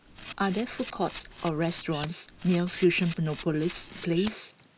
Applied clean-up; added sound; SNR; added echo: none; Camera; 15 dB; none.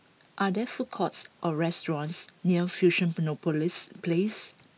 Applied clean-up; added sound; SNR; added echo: none; none; none; none.